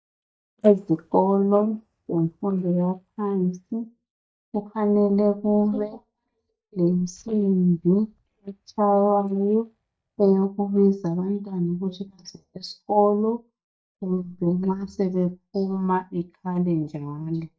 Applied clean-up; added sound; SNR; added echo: neural mask model DeepFilterNet 3.